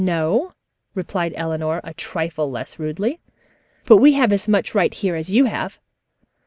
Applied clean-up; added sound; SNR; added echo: none; none; none; none.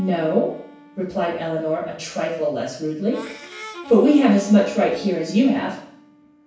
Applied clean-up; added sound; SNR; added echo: none; Harmonica; 20 dB; reverberation time 0.7 s.